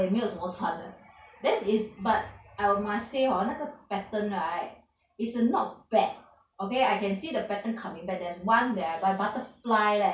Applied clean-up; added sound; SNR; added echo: none; Bell; 19 dB; none.